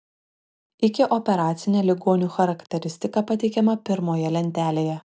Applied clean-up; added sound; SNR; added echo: none; none; none; none.